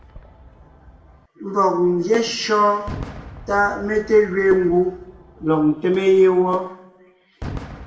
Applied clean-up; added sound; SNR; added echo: none; Fireworks; 18 dB; reverberation time 0.7 s.